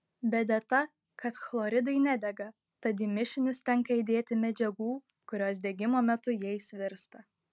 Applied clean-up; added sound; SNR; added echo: none; none; none; none.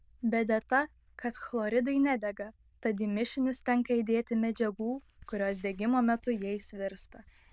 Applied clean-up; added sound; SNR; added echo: neural diffusion model UNIVERSE++.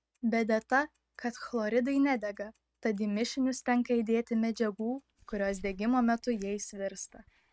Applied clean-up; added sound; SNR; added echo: neural mask model RNNoise.